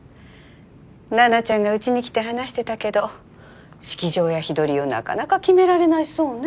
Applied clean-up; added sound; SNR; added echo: none; none; none; none.